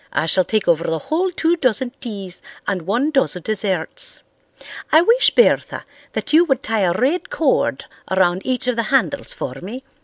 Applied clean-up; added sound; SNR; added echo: none; none; none; none.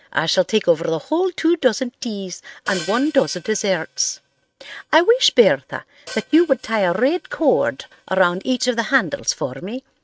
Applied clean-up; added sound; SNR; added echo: neural mask model RNNoise.